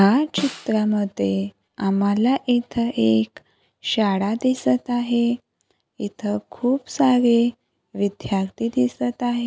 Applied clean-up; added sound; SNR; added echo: none; Snare drum; 15 dB; none.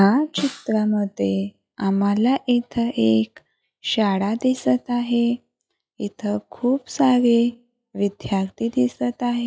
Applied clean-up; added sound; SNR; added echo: classical method log-MMSE.